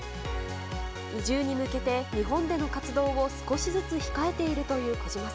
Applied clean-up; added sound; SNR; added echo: none; none; none; none.